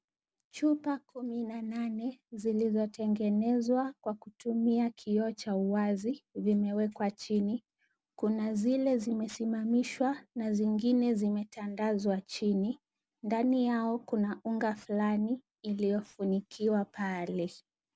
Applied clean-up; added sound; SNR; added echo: none; none; none; none.